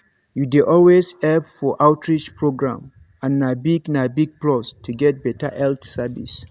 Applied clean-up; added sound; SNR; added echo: none; none; none; none.